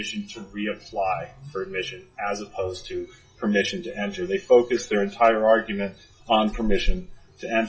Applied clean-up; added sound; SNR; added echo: classical method WPE with log-MMSE.